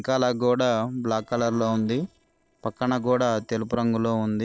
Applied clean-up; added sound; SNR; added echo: neural separator model SepFormer DNS4.